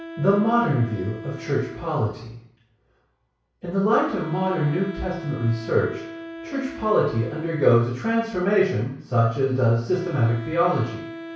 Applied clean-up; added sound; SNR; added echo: none; Wind instrument, woodwind instrument; 15 dB; reverberation time 0.6 s.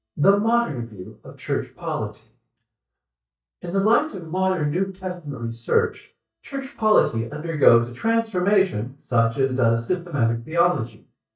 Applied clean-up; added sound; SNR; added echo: neural mask model DeepFilterNet 3.